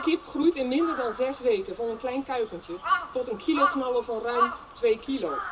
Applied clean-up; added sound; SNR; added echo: none; Crow; 5 dB; reverberation time 0.2 s.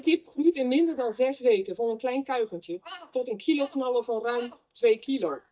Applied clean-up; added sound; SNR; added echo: neural mask model DeepFilterNet 3.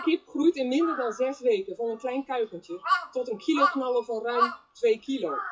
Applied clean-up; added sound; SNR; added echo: classical method WPE with log-MMSE.